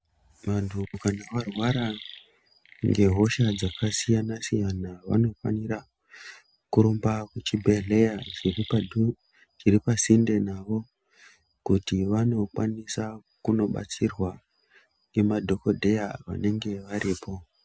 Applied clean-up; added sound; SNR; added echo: none; Chirp, tweet; 18 dB; none.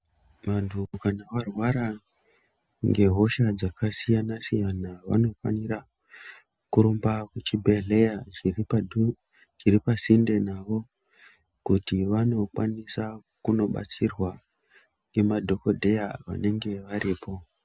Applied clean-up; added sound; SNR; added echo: none; none; none; none.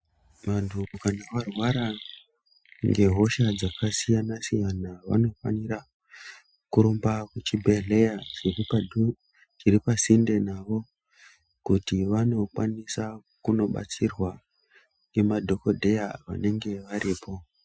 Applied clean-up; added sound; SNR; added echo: classical method Wiener filter.